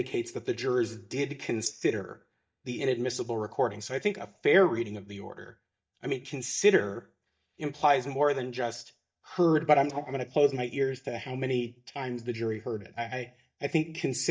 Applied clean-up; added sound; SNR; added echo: neural mask model DeepFilterNet 3.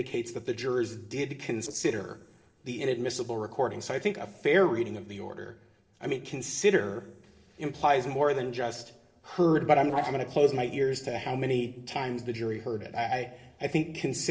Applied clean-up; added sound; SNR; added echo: neural separator model SepFormer DNS4.